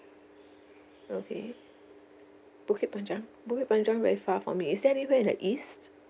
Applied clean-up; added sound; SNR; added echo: none; none; none; none.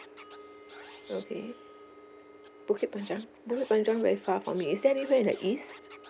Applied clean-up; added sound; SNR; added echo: none; Scratching (performance technique) + Wind instrument, woodwind instrument; 20 dB; none.